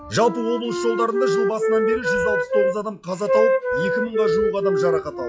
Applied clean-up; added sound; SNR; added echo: classical method log-MMSE.